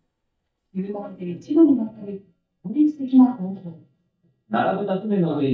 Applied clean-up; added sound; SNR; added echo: neural mask model DeepFilterNet 3.